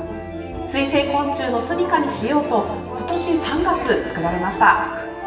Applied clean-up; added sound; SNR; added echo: none; none; none; reverberation time 1.4 s.